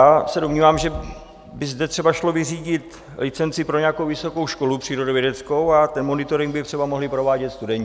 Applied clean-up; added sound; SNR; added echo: none; none; none; none.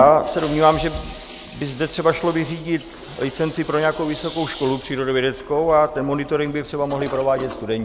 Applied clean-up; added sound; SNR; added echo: none; Toilet flush; 13 dB; none.